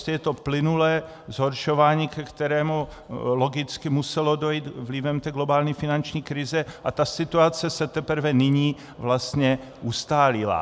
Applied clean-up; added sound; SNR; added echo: none; none; none; none.